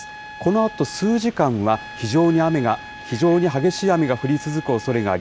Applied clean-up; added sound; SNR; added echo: none; Trumpet; 17 dB; none.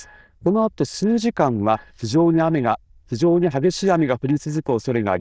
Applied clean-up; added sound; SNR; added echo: neural diffusion model UNIVERSE++.